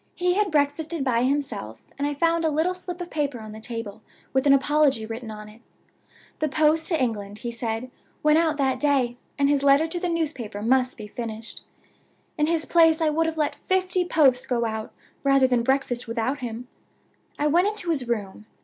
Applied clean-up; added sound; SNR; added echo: none; none; none; none.